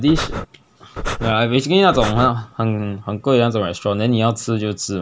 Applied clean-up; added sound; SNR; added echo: none; Breathing; 5 dB; none.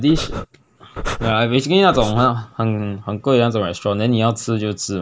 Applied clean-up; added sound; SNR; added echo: neural mask model Resemble Enhance denoiser.